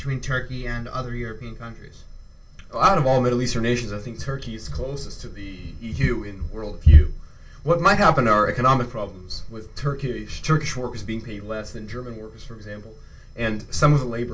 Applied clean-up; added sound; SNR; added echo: none; none; none; reverberation time 0.2 s.